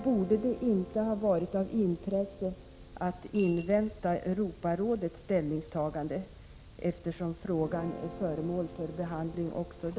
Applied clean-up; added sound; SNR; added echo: none; Guitar + Coin (dropping) / Glass; 18 dB; none.